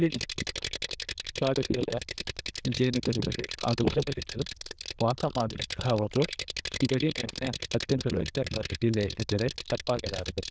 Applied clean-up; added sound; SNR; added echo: neural diffusion model UNIVERSE++.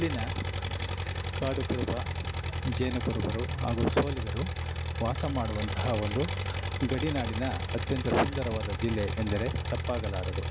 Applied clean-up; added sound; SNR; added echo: none; Engine; 0 dB; none.